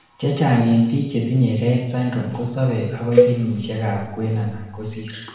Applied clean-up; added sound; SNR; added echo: none; Cowbell; 2 dB; reverberation time 0.9 s.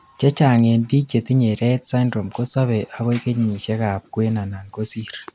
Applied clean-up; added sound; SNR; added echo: none; none; none; none.